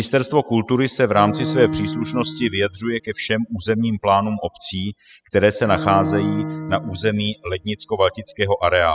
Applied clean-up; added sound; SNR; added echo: classical method spectral subtraction.